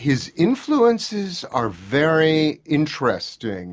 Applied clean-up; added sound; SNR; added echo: none; none; none; none.